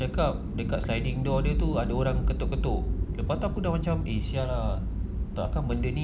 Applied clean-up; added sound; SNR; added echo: none; none; none; none.